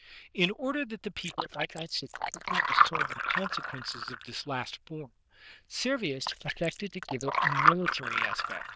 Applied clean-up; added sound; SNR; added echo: neural diffusion model UNIVERSE++.